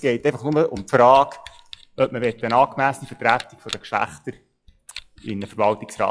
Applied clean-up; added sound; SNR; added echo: classical method log-MMSE.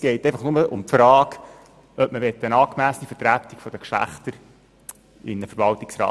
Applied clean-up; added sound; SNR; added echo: none; none; none; none.